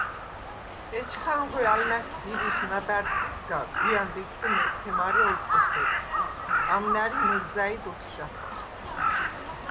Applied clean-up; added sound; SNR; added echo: none; Crow; -3 dB; none.